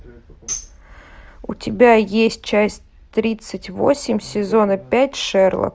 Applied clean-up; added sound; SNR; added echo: none; Tambourine; 16 dB; none.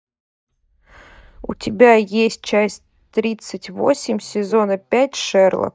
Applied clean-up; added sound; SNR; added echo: neural mask model DeepFilterNet 3.